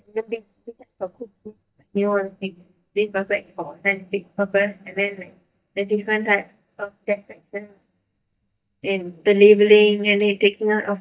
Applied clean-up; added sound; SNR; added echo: neural mask model DeepFilterNet 3.